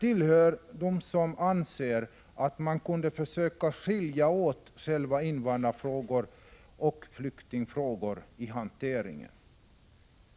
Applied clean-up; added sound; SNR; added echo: none; none; none; none.